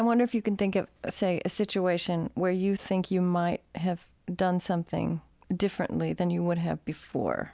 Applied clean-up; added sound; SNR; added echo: none; none; none; none.